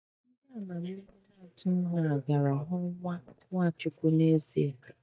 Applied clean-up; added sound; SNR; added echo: neural mask model DeepFilterNet 3.